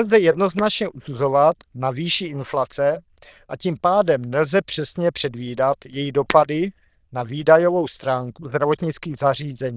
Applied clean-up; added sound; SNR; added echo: neural diffusion model UNIVERSE++.